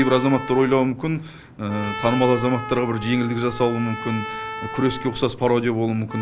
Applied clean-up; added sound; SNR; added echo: none; Trumpet; 12 dB; none.